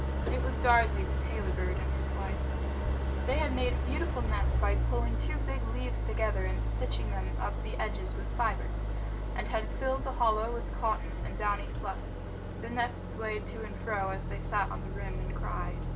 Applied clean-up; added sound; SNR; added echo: none; Idling; -4 dB; none.